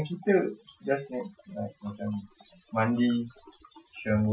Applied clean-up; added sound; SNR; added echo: classical method Wiener filter.